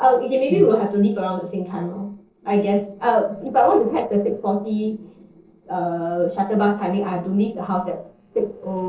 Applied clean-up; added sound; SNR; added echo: neural separator model SepFormer DNS4.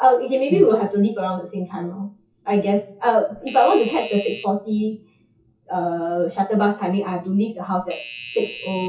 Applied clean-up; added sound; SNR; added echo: classical method WPE with log-MMSE.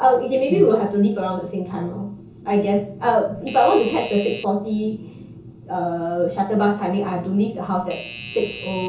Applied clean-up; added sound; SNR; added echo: none; Doorbell; 14 dB; reverberation time 0.6 s.